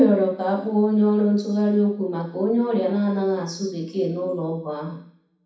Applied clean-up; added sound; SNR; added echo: none; none; none; reverberation time 0.6 s.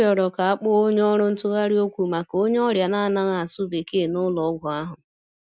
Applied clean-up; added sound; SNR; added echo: none; none; none; none.